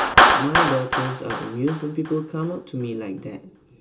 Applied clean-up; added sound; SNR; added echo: none; Clapping; -5 dB; reverberation time 0.2 s.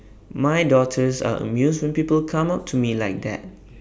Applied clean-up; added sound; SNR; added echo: none; none; none; none.